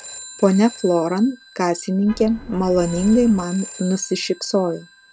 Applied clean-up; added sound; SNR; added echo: none; Telephone + Vehicle horn, car horn, honking; 18 dB; none.